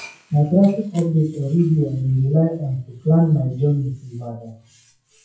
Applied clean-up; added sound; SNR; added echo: classical method WPE with log-MMSE.